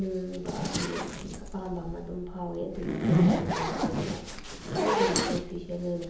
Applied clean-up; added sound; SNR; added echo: none; Zipper (clothing); -4 dB; reverberation time 0.7 s.